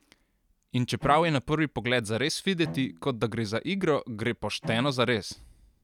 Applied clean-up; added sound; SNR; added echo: none; Bowed string instrument; 15 dB; none.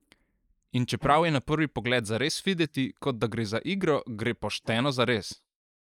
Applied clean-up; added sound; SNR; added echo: neural mask model Resemble Enhance denoiser.